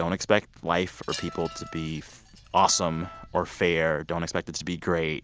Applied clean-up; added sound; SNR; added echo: none; Wind instrument, woodwind instrument + Wind chime; 18 dB; none.